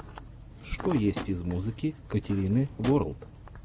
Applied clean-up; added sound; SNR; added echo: none; Drawer open or close; 14 dB; none.